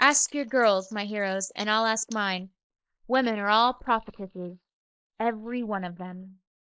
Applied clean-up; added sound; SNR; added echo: neural mask model Resemble Enhance denoiser.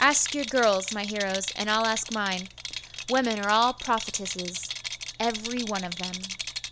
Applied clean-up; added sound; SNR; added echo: none; Rattle; 8 dB; none.